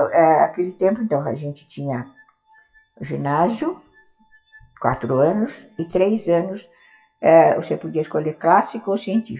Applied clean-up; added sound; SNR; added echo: classical method WPE with log-MMSE.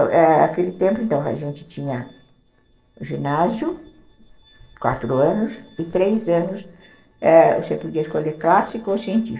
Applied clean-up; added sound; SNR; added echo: neural separator model SepFormer DNS4.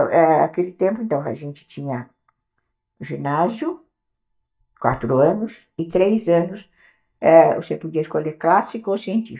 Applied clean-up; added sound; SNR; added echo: neural mask model DeepFilterNet 3.